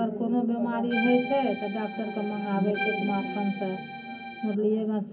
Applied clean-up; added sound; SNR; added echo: none; Accordion; 8 dB; reverberation time 0.3 s.